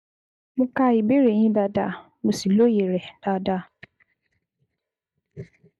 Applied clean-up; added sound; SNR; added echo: neural mask model DeepFilterNet 3.